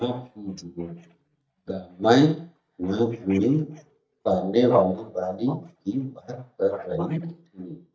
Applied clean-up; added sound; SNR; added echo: neural mask model DeepFilterNet 3.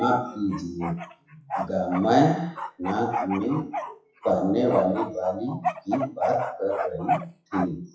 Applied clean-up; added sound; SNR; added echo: classical method WPE with log-MMSE.